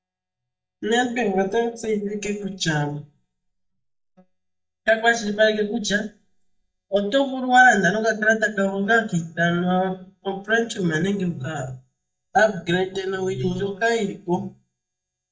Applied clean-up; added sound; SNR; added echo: neural mask model DeepFilterNet 3.